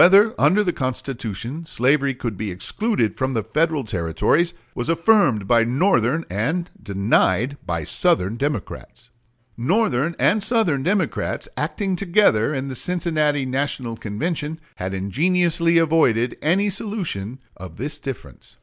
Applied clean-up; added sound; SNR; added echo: none; none; none; none.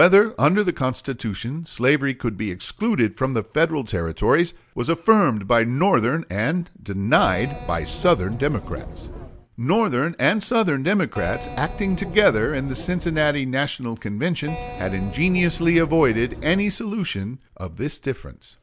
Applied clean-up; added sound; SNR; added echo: none; Keyboard (musical); 11 dB; none.